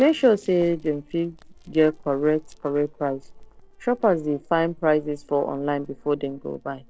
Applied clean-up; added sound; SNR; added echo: neural separator model SepFormer DNS4.